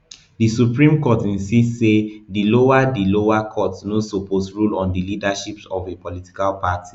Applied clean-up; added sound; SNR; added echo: none; none; none; none.